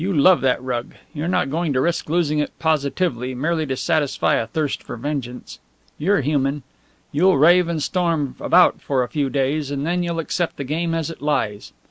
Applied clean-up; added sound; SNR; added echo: none; none; none; none.